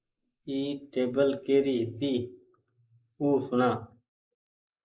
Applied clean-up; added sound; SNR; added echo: neural mask model Resemble Enhance denoiser.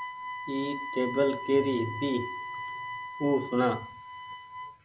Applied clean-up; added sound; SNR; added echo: none; Wind instrument, woodwind instrument; 8 dB; none.